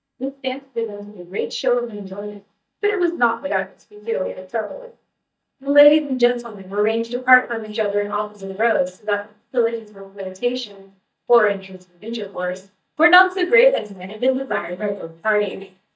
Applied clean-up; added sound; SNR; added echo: neural mask model DeepFilterNet 3.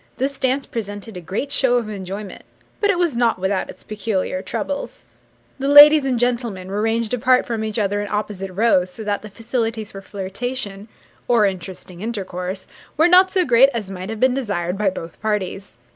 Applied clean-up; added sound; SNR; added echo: none; none; none; none.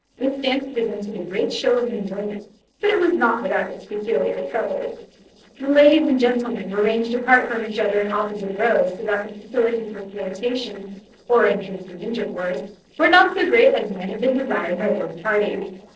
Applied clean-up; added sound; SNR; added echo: neural separator model SepFormer DNS4.